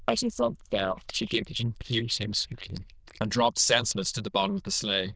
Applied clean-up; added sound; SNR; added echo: neural diffusion model UNIVERSE++.